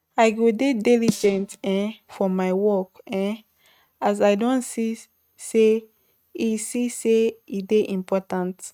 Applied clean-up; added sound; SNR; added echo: neural mask model RNNoise.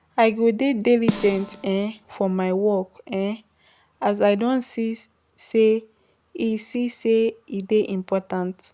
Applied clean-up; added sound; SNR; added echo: none; Snare drum; 8 dB; none.